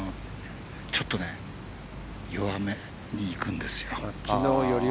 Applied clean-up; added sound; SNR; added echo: none; none; none; none.